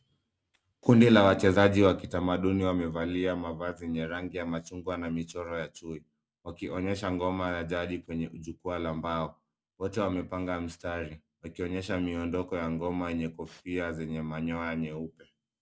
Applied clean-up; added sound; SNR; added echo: none; none; none; none.